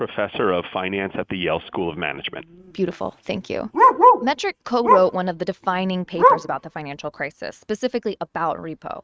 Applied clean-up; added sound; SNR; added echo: neural mask model RNNoise.